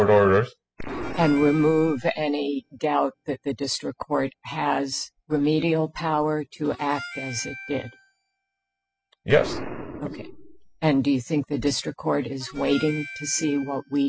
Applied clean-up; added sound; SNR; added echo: classical method spectral subtraction.